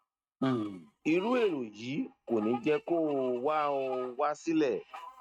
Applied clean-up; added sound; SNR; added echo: neural mask model RNNoise.